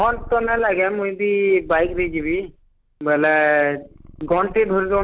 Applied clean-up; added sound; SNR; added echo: none; Purr; 18 dB; none.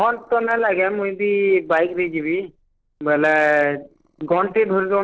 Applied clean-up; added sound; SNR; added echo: neural separator model SepFormer DNS4.